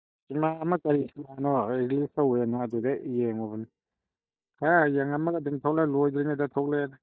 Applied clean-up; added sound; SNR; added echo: neural mask model DeepFilterNet 3.